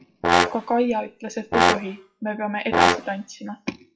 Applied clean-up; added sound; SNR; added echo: classical method WPE with log-MMSE.